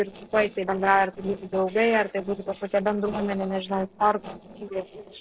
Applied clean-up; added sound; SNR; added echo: neural separator model SepFormer DNS4.